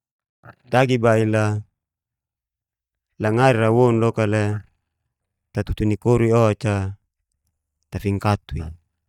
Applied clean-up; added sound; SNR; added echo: neural mask model DeepFilterNet 3.